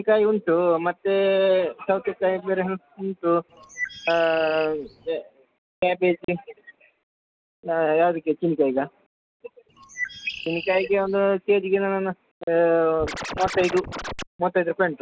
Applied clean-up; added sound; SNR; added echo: none; Scratching (performance technique) + Bird; 10 dB; none.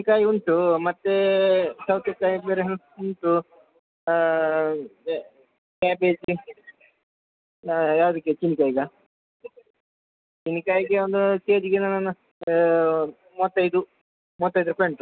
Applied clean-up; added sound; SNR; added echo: none; none; none; none.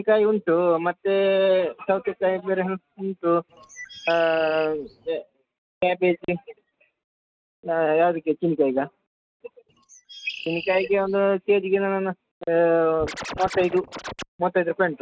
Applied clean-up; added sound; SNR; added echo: neural mask model RNNoise.